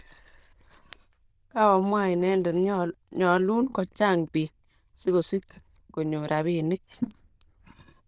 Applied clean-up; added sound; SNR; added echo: neural diffusion model UNIVERSE++.